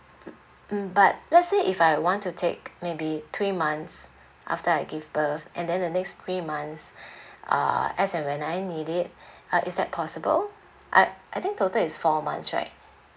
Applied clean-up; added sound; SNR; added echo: none; none; none; none.